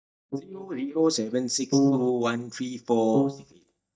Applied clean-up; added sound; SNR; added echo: neural mask model DeepFilterNet 3.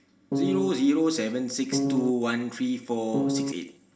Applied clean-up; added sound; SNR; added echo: none; Piano; -2 dB; reverberation time 0.6 s.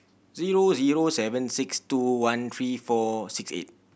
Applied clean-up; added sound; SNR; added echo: none; none; none; none.